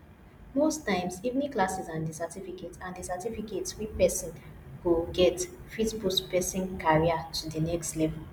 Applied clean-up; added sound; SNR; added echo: none; none; none; none.